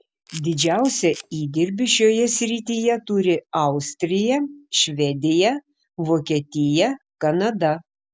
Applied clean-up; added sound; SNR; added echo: none; Camera; 18 dB; none.